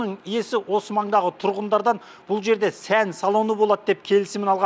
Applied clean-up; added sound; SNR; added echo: none; none; none; none.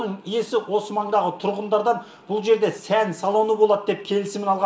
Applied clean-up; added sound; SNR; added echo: none; none; none; reverberation time 0.6 s.